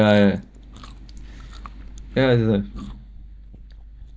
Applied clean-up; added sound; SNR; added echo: neural mask model DeepFilterNet 3.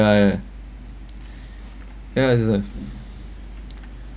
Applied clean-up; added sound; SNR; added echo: none; none; none; none.